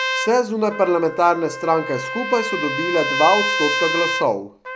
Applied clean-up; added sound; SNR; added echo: none; Trumpet; 4 dB; none.